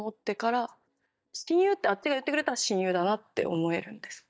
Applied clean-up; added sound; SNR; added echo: neural mask model DeepFilterNet 3.